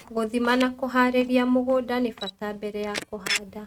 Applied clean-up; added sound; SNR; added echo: neural mask model RNNoise.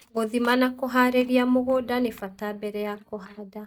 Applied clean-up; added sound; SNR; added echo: neural mask model DeepFilterNet 3.